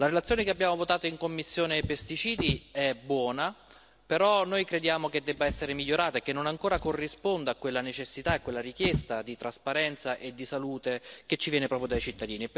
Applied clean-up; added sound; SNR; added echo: none; Drawer open or close; 12 dB; none.